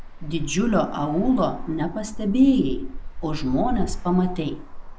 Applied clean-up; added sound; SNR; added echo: none; Traffic noise, roadway noise; 6 dB; none.